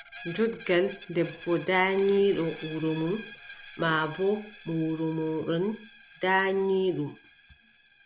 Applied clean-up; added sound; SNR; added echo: none; Screech; 15 dB; none.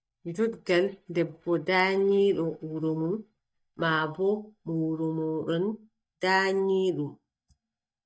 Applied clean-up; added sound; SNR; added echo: neural mask model DeepFilterNet 3.